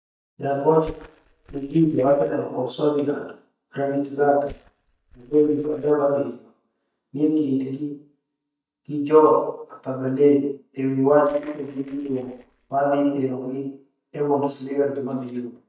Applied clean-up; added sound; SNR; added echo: neural mask model DeepFilterNet 3.